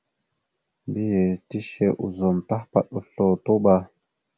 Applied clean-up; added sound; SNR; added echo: none; none; none; none.